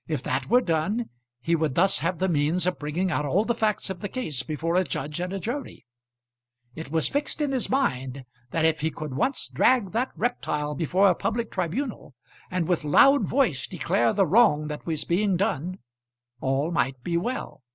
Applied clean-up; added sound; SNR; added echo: none; none; none; none.